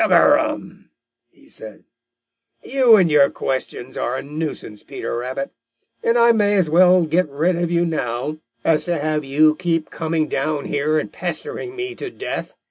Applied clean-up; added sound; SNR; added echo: none; none; none; none.